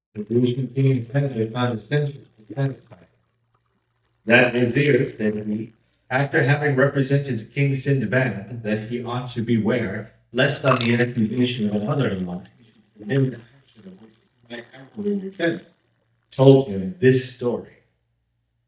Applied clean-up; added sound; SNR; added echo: neural mask model DeepFilterNet 3.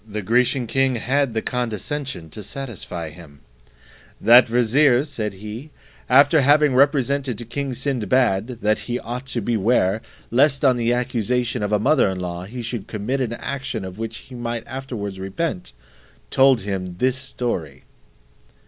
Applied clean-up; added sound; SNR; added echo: none; none; none; none.